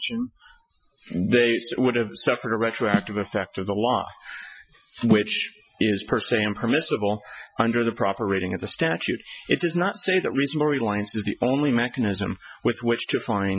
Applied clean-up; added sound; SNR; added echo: classical method Wiener filter.